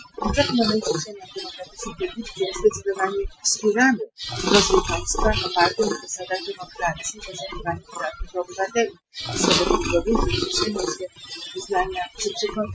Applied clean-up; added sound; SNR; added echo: classical method Wiener filter.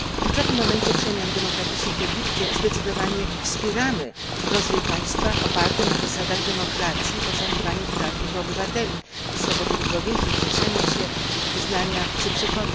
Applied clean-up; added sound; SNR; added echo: none; Purr; -4 dB; none.